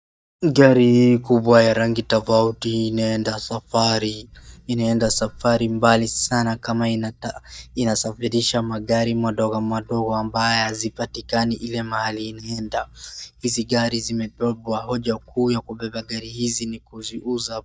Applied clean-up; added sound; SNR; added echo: neural mask model DeepFilterNet 3.